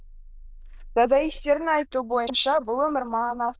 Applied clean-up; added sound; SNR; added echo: neural diffusion model UNIVERSE++.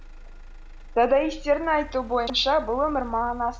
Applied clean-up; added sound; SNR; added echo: none; Motor vehicle (road); 15 dB; none.